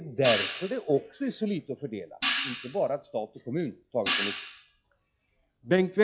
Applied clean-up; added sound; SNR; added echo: classical method log-MMSE.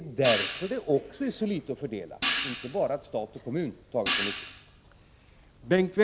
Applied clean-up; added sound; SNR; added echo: none; Hi-hat; 5 dB; none.